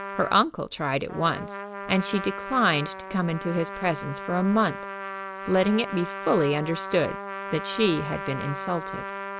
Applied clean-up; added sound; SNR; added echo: none; Trumpet; 9 dB; none.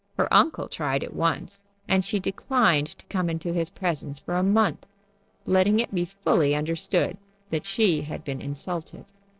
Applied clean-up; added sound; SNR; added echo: neural separator model SepFormer DNS4.